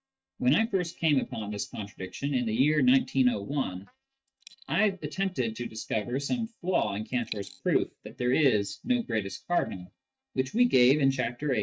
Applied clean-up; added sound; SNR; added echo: neural mask model DeepFilterNet 3.